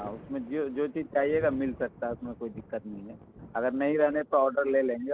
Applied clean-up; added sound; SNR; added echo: none; Thunder; 19 dB; none.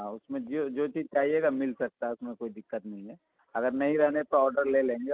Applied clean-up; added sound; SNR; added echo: none; none; none; none.